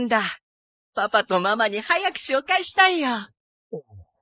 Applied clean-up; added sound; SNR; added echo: neural mask model Resemble Enhance denoiser.